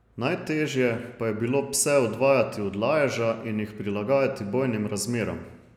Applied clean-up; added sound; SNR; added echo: none; none; none; none.